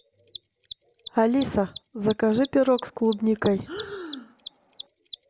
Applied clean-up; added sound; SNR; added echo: none; Mechanisms + Breathing; 16 dB; none.